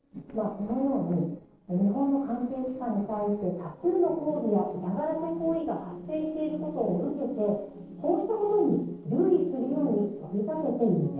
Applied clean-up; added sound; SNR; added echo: neural separator model SepFormer DNS4.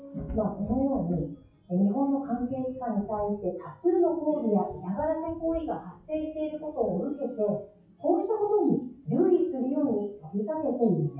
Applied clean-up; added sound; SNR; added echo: classical method WPE with log-MMSE.